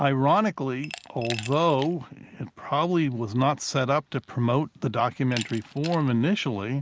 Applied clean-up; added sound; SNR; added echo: none; Glass; 19 dB; none.